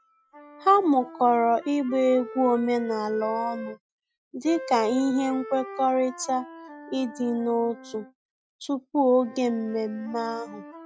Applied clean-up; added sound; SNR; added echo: classical method Wiener filter.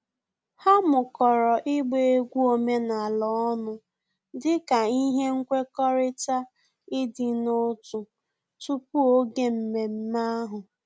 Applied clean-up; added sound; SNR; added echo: none; none; none; none.